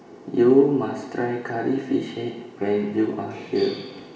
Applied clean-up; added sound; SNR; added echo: none; none; none; reverberation time 0.9 s.